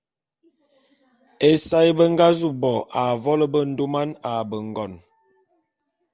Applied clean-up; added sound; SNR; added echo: none; none; none; none.